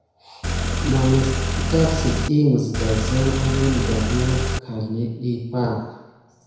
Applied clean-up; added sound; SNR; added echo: none; Car; 0 dB; reverberation time 1.0 s.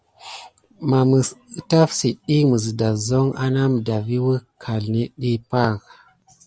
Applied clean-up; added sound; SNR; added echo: none; none; none; none.